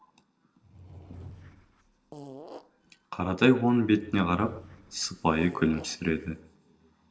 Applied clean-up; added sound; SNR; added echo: neural separator model SepFormer DNS4.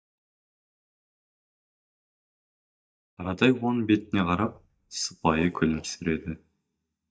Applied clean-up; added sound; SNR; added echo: neural mask model DeepFilterNet 3.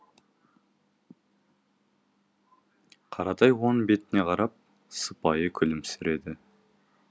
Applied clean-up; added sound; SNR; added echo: none; none; none; none.